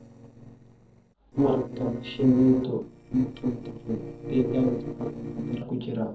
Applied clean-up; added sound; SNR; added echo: neural separator model SepFormer DNS4.